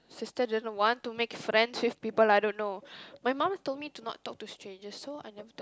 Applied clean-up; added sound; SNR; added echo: none; none; none; none.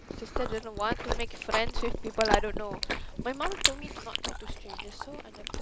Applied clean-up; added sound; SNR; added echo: neural mask model Resemble Enhance denoiser.